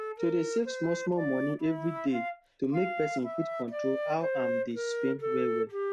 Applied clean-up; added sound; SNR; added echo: none; Wind instrument, woodwind instrument; 2 dB; none.